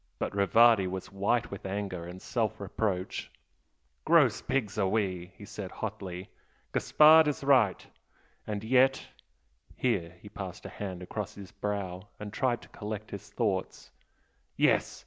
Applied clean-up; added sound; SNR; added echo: none; none; none; none.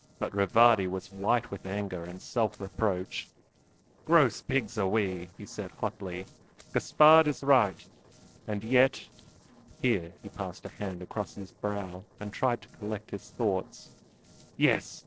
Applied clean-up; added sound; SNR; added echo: neural separator model SepFormer DNS4.